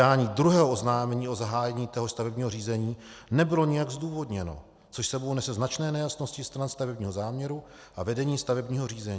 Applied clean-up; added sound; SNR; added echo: none; none; none; none.